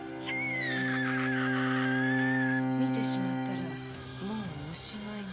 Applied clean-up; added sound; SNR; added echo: none; Bowed string instrument; -3 dB; none.